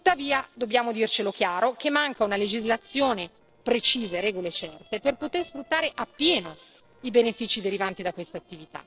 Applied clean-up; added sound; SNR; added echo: neural separator model SepFormer DNS4.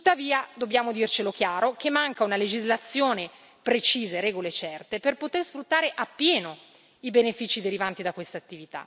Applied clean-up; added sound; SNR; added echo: none; none; none; none.